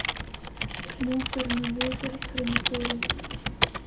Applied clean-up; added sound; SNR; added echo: none; Computer keyboard; -3 dB; reverberation time 0.2 s.